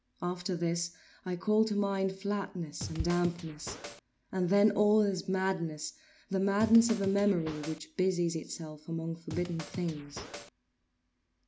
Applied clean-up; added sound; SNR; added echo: none; Scratching (performance technique) + Bass drum; 12 dB; none.